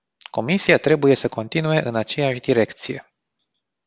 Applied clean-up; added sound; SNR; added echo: none; none; none; none.